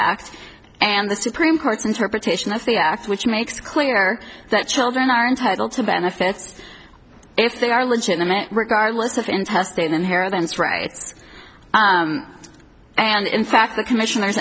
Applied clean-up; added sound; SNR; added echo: none; none; none; none.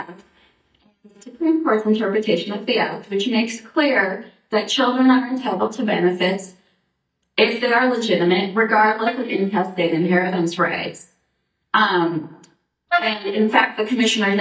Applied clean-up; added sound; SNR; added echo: neural mask model DeepFilterNet 3.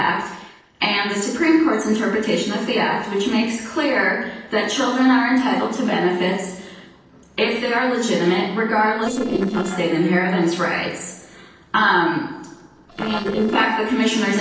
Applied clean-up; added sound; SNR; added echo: neural separator model SepFormer DNS4.